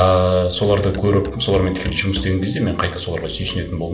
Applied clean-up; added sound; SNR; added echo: none; Musical instrument; 13 dB; reverberation time 2.6 s.